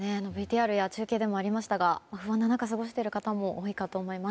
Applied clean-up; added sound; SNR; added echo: none; none; none; none.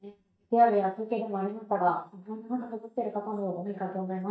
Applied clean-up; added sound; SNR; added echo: neural mask model DeepFilterNet 3.